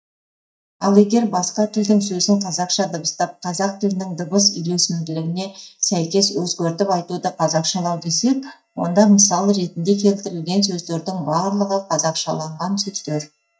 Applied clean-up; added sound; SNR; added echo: neural mask model DeepFilterNet 3.